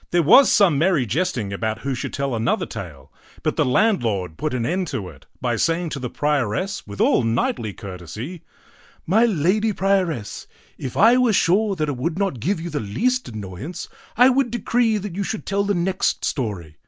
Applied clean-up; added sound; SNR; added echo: none; none; none; none.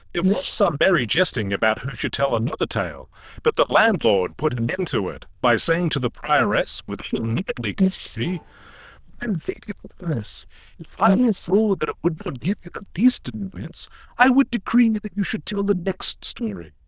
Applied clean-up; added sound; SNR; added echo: neural diffusion model UNIVERSE++.